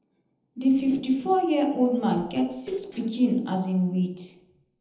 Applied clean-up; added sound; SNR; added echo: neural separator model SepFormer DNS4.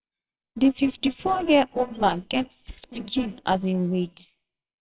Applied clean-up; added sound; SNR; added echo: neural separator model SepFormer WHAMR!.